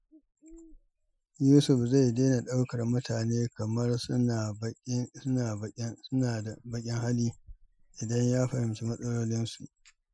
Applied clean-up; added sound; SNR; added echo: classical method Wiener filter.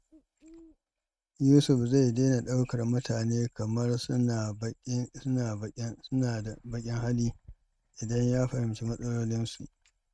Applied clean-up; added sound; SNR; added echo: neural mask model RNNoise.